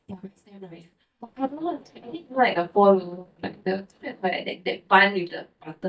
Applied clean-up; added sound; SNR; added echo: neural mask model DeepFilterNet 3.